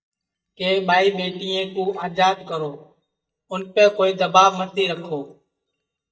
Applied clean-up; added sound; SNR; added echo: neural mask model DeepFilterNet 3.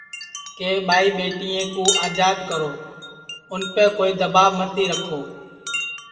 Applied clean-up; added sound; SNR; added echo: none; Wind chime; 8 dB; reverberation time 1.5 s.